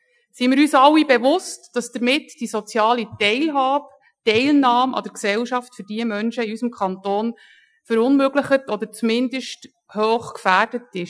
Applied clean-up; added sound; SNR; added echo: classical method Wiener filter.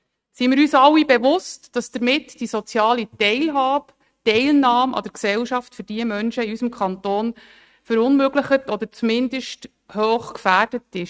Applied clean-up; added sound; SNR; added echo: neural mask model RNNoise.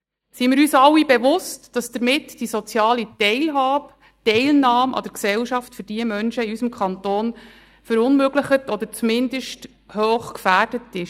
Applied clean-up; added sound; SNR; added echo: neural mask model DeepFilterNet 3.